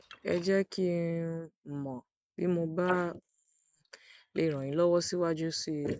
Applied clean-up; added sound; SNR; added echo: neural mask model Resemble Enhance denoiser.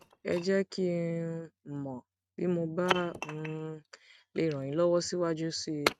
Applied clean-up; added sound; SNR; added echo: neural mask model RNNoise.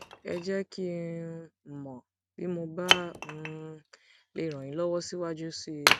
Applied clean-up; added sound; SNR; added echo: none; Wood; -2 dB; none.